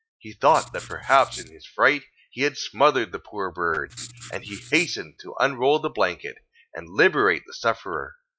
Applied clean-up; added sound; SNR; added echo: classical method log-MMSE.